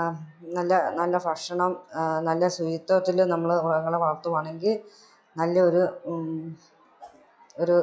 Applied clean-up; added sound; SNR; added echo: classical method log-MMSE.